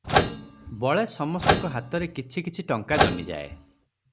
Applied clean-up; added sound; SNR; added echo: none; Microwave oven; -3 dB; none.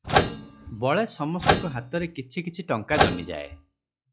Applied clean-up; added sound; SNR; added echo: classical method log-MMSE.